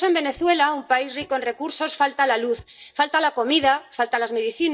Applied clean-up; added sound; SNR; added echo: neural mask model DeepFilterNet 3.